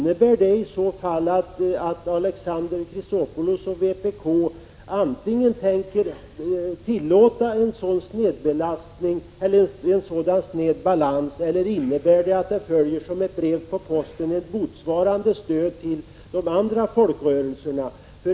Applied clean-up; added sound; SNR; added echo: none; none; none; none.